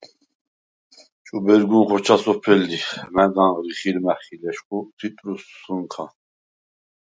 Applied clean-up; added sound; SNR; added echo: none; none; none; none.